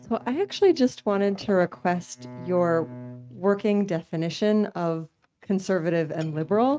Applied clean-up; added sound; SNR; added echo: neural mask model RNNoise.